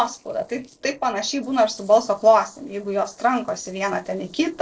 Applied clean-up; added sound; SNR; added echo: neural separator model SepFormer DNS4.